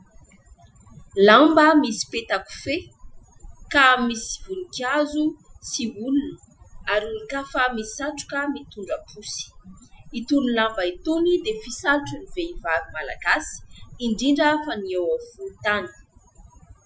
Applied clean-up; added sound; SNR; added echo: classical method Wiener filter.